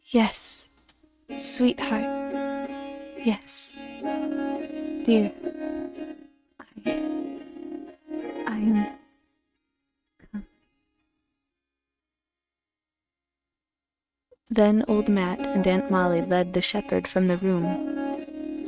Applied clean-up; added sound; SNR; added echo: neural mask model RNNoise.